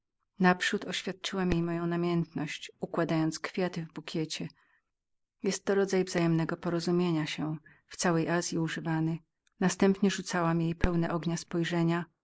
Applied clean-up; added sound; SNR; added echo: neural mask model Resemble Enhance denoiser.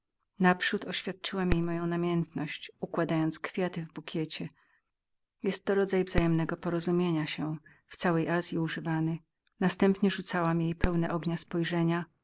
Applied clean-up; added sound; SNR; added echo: none; Fireworks; 11 dB; none.